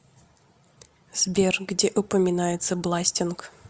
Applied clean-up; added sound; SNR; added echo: none; none; none; none.